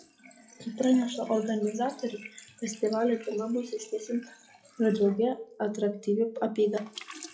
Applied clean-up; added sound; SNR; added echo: classical method WPE with log-MMSE.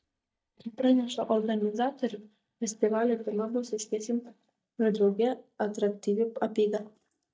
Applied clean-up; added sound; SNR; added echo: neural mask model DeepFilterNet 3.